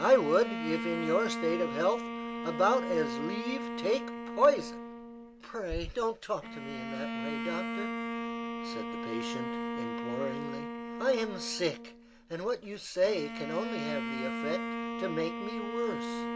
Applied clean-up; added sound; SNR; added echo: none; Bowed string instrument; 5 dB; none.